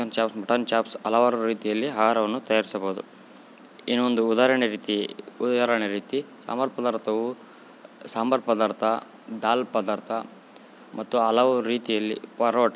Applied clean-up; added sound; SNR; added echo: none; none; none; none.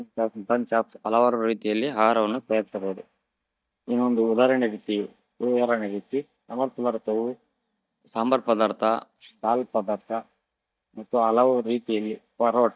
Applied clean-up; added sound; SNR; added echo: neural mask model DeepFilterNet 3.